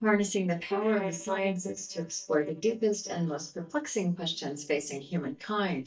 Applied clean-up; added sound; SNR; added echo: neural mask model DeepFilterNet 3.